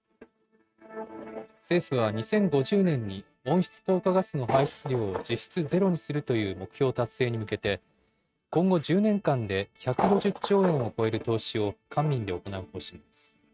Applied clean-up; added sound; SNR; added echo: neural mask model RNNoise.